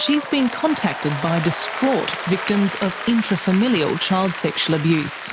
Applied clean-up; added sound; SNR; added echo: none; Applause; 9 dB; none.